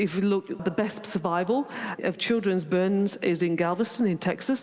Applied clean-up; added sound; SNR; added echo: none; none; none; none.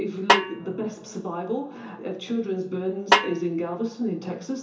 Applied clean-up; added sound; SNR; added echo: none; Snare drum; -4 dB; reverberation time 0.7 s.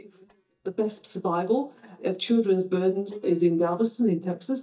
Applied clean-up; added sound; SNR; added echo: neural mask model DeepFilterNet 3.